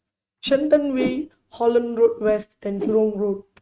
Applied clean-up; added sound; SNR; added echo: neural mask model RNNoise.